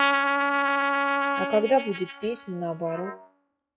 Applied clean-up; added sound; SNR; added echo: classical method log-MMSE.